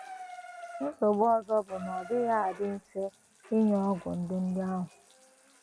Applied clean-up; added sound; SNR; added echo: none; Bathtub (filling or washing) / Water tap, faucet; 17 dB; none.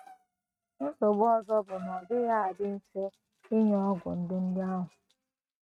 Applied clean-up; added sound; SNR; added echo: neural mask model RNNoise.